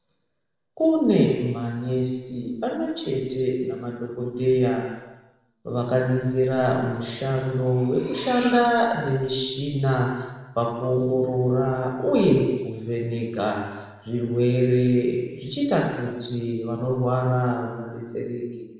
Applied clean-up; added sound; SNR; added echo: neural separator model SepFormer DNS4.